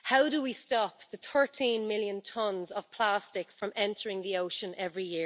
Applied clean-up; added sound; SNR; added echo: none; none; none; none.